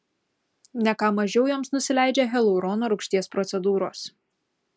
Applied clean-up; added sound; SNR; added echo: none; none; none; none.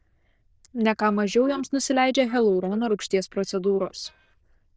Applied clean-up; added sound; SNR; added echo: neural diffusion model UNIVERSE++.